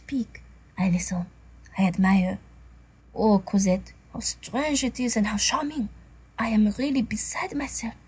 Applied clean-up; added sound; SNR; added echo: none; none; none; none.